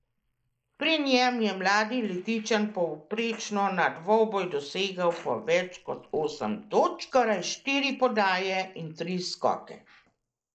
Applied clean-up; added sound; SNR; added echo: neural mask model Resemble Enhance denoiser.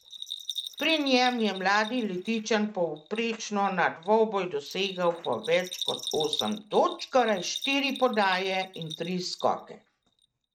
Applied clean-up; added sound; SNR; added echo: neural mask model RNNoise.